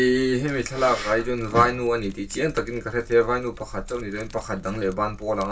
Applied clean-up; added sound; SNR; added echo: none; Keys jangling; 16 dB; reverberation time 0.1 s.